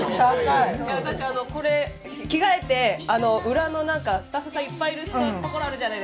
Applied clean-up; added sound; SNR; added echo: none; none; none; reverberation time 0.2 s.